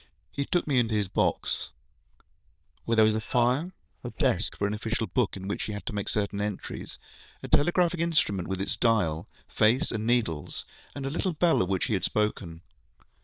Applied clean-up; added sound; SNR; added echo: neural diffusion model UNIVERSE++.